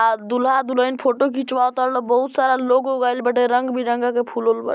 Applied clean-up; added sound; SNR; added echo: none; none; none; none.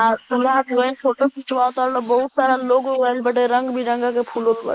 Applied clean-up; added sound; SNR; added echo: neural mask model Resemble Enhance denoiser.